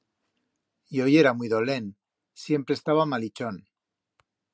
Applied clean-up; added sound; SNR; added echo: none; none; none; none.